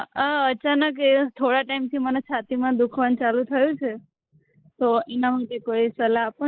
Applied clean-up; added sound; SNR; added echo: neural mask model Resemble Enhance denoiser.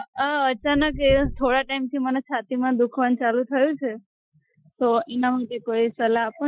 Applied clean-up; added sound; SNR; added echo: classical method Wiener filter.